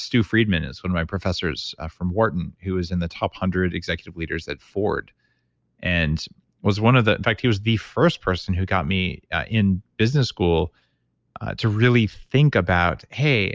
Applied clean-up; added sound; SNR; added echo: none; none; none; none.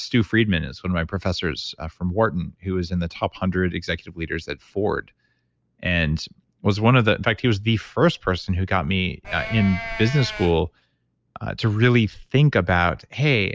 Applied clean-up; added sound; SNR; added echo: none; Livestock, farm animals, working animals; 9 dB; none.